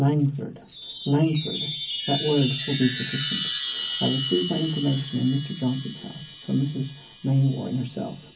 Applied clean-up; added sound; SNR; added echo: none; Chime; 3 dB; reverberation time 0.3 s.